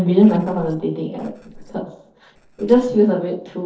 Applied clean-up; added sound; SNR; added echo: neural separator model SepFormer DNS4.